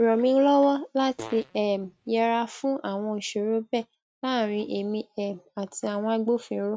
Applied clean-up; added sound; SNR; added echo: neural mask model RNNoise.